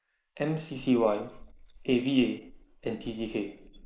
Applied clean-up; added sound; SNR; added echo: neural mask model Resemble Enhance denoiser.